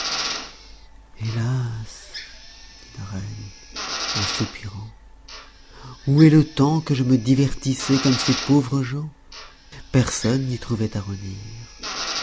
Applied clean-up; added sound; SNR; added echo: none; Drill; 11 dB; none.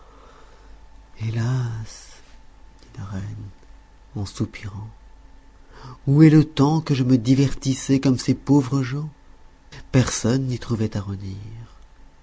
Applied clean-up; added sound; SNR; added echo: none; none; none; none.